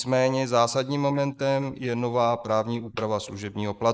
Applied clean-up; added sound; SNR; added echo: neural mask model Resemble Enhance denoiser.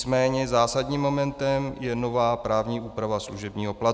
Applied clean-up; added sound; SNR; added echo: none; none; none; none.